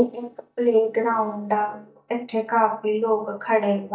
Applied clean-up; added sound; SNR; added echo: neural mask model DeepFilterNet 3.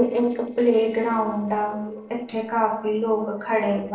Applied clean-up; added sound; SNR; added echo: neural separator model SepFormer DNS4.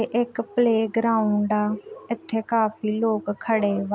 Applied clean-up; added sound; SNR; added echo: none; none; none; none.